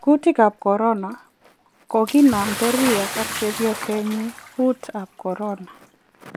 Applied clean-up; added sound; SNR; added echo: none; Bathtub (filling or washing) / Splash, splatter; 11 dB; none.